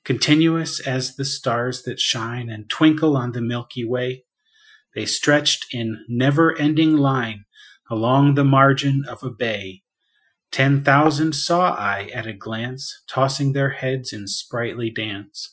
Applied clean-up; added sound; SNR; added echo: classical method Wiener filter.